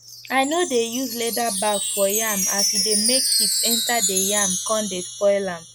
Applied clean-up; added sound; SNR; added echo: none; Wind chime; 0 dB; none.